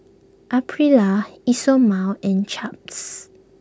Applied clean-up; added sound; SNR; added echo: none; none; none; none.